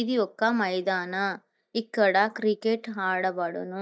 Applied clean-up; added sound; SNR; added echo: neural mask model DeepFilterNet 3.